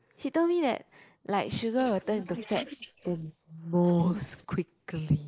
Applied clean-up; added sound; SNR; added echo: neural mask model Resemble Enhance denoiser.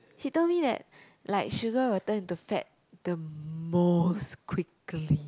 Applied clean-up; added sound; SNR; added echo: none; none; none; none.